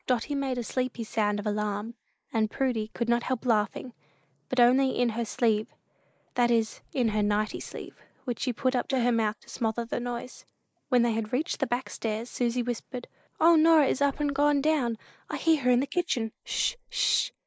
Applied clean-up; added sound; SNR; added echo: neural mask model Resemble Enhance denoiser.